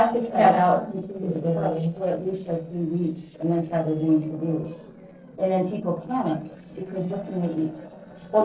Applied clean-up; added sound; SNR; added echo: neural separator model SepFormer DNS4.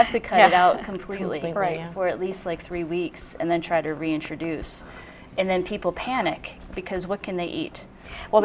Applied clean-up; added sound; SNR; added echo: none; none; none; none.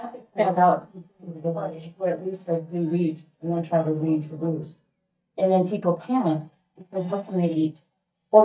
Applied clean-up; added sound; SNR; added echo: neural mask model DeepFilterNet 3.